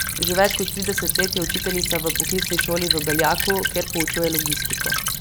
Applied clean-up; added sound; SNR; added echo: none; Stream / Trickle, dribble; -1 dB; none.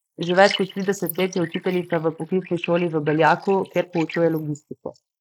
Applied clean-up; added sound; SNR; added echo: neural mask model Resemble Enhance denoiser.